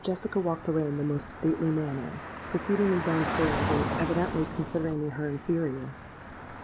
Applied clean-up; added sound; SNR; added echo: none; Traffic noise, roadway noise / Car; 6 dB; none.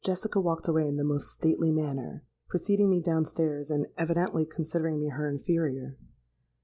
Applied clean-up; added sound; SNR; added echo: none; none; none; none.